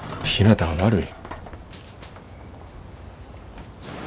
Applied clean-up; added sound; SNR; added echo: none; none; none; none.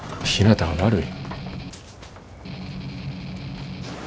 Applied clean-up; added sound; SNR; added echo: none; Strum; 8 dB; none.